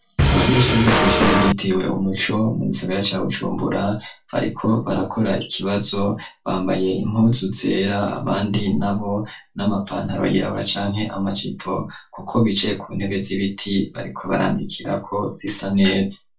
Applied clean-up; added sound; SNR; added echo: none; Drum kit; -4 dB; reverberation time 0.2 s.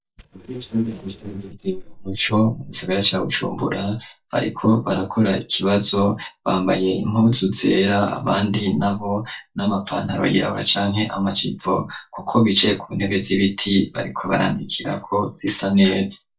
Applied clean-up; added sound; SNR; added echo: neural mask model DeepFilterNet 3.